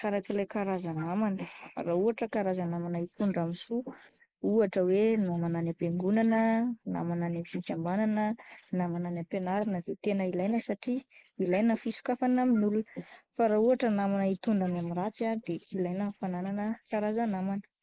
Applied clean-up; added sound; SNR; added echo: neural mask model Resemble Enhance denoiser.